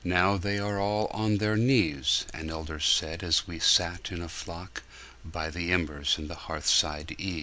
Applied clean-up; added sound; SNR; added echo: none; none; none; none.